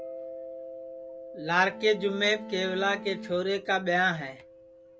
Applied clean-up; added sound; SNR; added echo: none; Bowed string instrument + Mallet percussion; 13 dB; none.